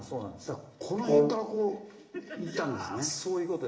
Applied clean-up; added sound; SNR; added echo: none; Brass instrument; -5 dB; reverberation time 1.2 s.